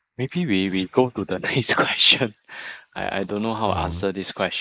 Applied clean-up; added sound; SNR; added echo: neural mask model Resemble Enhance denoiser.